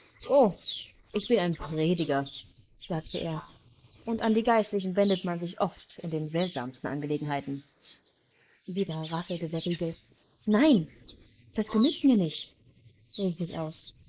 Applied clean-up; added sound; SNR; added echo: neural mask model Resemble Enhance denoiser.